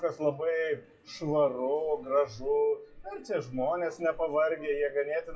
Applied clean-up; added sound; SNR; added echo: classical method WPE with log-MMSE.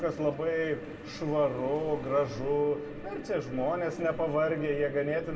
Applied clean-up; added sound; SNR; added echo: none; Car passing by; 17 dB; reverberation time 1.0 s.